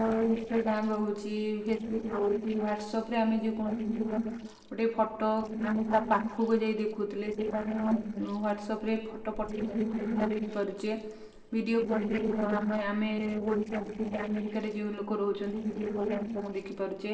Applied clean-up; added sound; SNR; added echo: neural separator model SepFormer DNS4.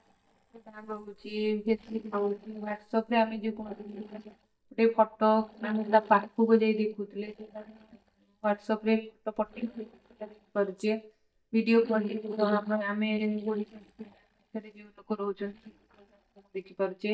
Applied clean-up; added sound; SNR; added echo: neural mask model DeepFilterNet 3.